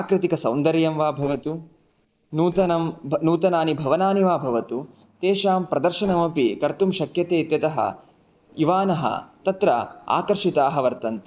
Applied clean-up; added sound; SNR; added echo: neural separator model SepFormer DNS4.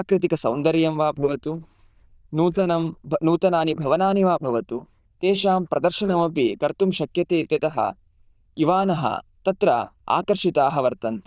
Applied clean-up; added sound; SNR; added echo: neural diffusion model UNIVERSE++.